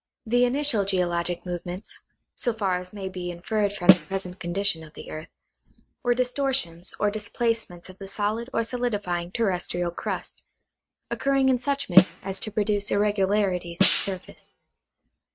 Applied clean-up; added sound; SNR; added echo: neural mask model RNNoise.